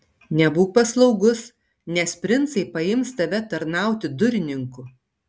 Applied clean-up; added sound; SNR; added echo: none; none; none; none.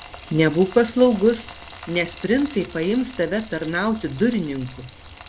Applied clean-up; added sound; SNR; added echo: none; Frying (food); 13 dB; none.